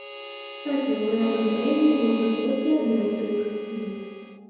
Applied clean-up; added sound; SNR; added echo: none; Harmonica; 13 dB; reverberation time 2.2 s.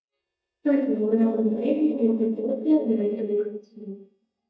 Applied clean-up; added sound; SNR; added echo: neural mask model DeepFilterNet 3.